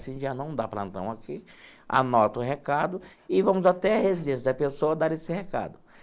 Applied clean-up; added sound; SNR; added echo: neural mask model Resemble Enhance denoiser.